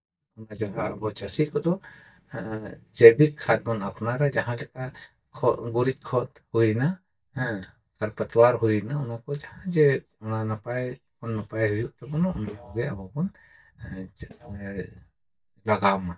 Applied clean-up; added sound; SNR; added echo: neural mask model DeepFilterNet 3.